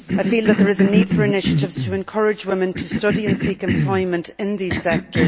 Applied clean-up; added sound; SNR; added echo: none; Cough; -1 dB; none.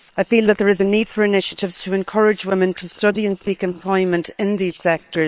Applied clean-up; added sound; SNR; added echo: neural separator model SepFormer WHAM!.